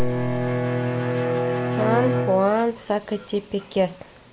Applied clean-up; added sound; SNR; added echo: none; Bowed string instrument; 1 dB; none.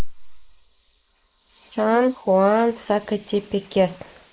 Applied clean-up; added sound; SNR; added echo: neural mask model Resemble Enhance denoiser.